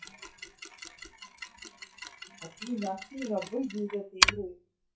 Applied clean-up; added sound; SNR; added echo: classical method WPE with log-MMSE.